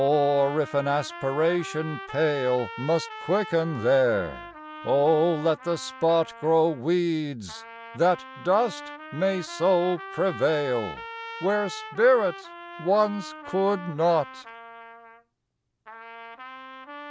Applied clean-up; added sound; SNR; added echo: none; Trumpet; 14 dB; none.